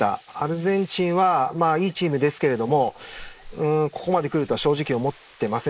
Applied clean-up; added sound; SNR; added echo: neural mask model Resemble Enhance denoiser.